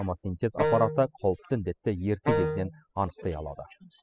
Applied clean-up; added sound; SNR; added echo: classical method spectral subtraction.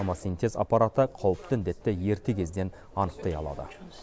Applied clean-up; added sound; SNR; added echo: none; none; none; none.